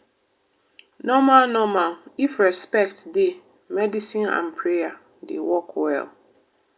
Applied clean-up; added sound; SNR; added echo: none; none; none; none.